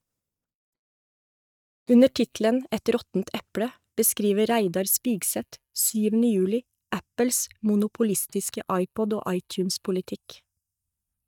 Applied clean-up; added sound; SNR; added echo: neural mask model DeepFilterNet 3.